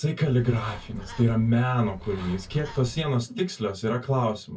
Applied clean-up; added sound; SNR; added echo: none; Bird; 15 dB; reverberation time 0.1 s.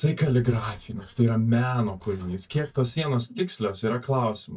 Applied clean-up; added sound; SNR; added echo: neural mask model DeepFilterNet 3.